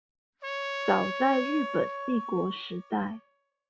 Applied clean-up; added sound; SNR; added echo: classical method log-MMSE.